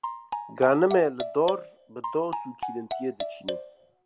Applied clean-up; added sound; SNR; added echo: none; Marimba, xylophone; 8 dB; none.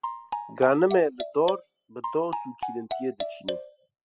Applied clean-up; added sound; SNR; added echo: classical method spectral subtraction.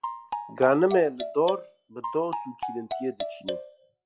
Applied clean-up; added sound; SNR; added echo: classical method log-MMSE.